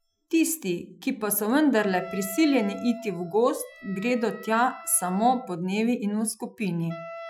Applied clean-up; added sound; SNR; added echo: classical method Wiener filter.